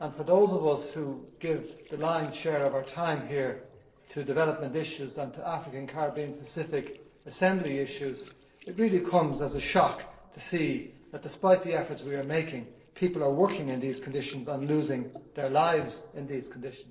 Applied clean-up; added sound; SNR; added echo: neural separator model SepFormer DNS4.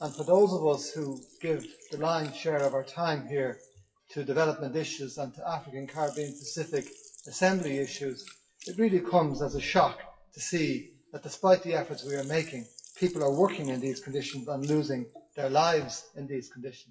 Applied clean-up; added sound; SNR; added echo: classical method WPE with log-MMSE.